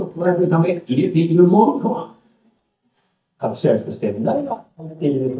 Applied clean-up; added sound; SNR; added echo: neural mask model DeepFilterNet 3.